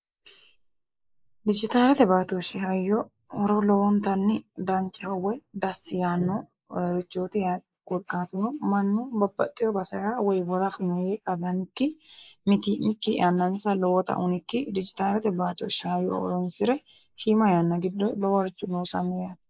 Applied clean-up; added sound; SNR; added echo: neural mask model Resemble Enhance denoiser.